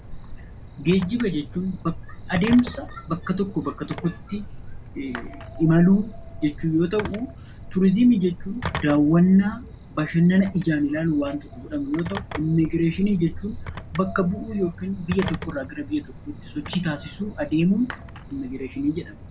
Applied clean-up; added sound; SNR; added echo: none; Telephone + Cricket; 12 dB; none.